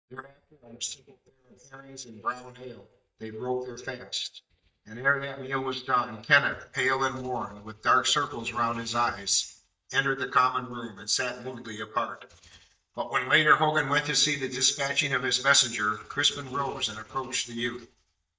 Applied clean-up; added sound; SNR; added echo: neural mask model DeepFilterNet 3.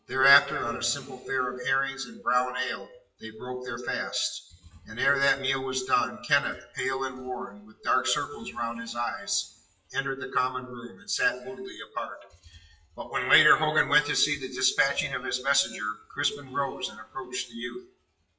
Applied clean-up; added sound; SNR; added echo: classical method WPE with log-MMSE.